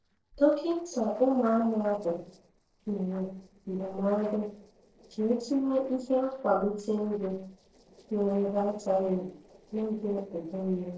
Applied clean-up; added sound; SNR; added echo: neural separator model SepFormer DNS4.